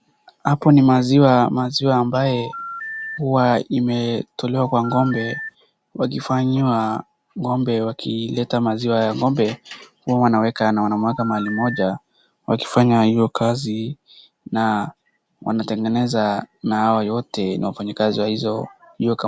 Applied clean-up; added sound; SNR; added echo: none; Telephone; 11 dB; none.